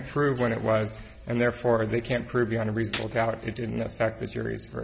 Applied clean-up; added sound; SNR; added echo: none; Gunshot, gunfire; 15 dB; none.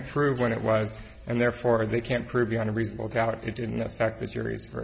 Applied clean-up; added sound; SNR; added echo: none; none; none; none.